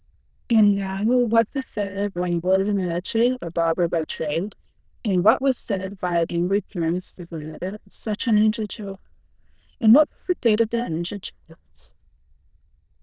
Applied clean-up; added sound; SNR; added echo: neural diffusion model UNIVERSE++.